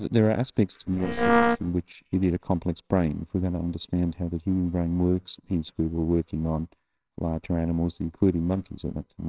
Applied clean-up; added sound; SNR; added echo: neural separator model SepFormer WHAMR!.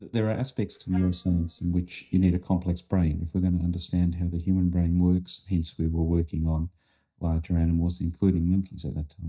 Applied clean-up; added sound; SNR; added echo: neural mask model DeepFilterNet 3.